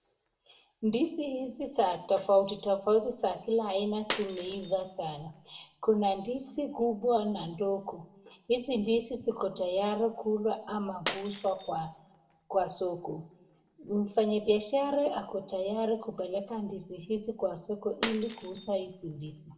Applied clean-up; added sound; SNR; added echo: none; Shatter; 15 dB; reverberation time 0.6 s.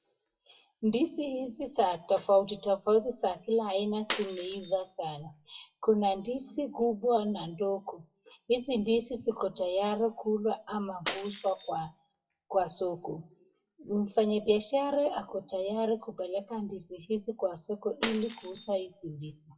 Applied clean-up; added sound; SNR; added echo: classical method WPE with log-MMSE.